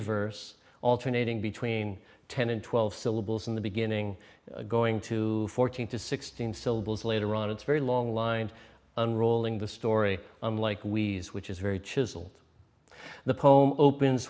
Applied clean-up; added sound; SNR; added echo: none; none; none; none.